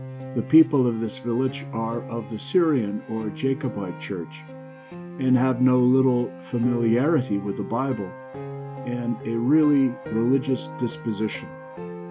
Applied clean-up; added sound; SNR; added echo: none; Piano; 13 dB; none.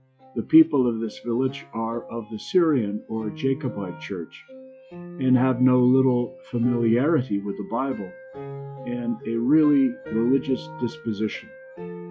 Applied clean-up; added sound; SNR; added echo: classical method log-MMSE.